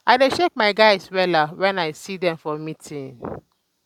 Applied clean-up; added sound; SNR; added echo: none; none; none; none.